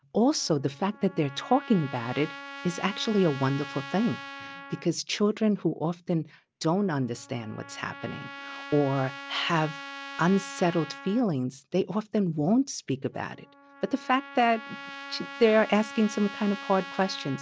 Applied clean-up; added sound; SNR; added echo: none; Trumpet; 15 dB; none.